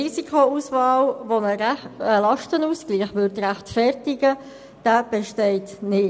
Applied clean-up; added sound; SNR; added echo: none; none; none; none.